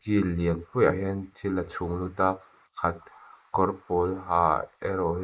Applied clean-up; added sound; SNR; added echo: neural mask model Resemble Enhance denoiser.